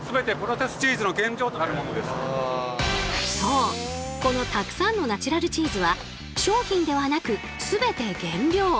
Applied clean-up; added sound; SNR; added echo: none; none; none; none.